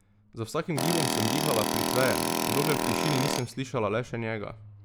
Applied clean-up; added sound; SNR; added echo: none; Tools; -2 dB; none.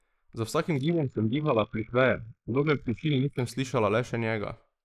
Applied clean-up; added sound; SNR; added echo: neural mask model Resemble Enhance denoiser.